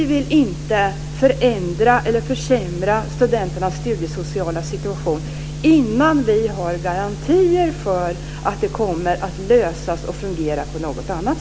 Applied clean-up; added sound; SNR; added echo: none; none; none; none.